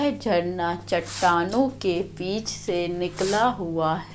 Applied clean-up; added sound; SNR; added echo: none; Fireworks; 17 dB; none.